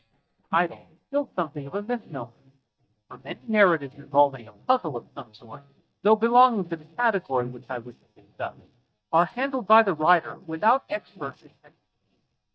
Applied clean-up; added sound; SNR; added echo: neural mask model DeepFilterNet 3.